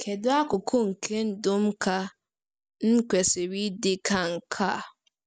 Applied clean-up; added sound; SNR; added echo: none; none; none; none.